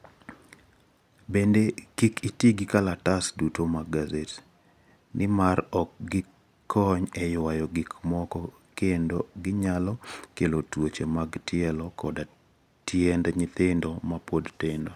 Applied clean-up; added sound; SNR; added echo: none; none; none; none.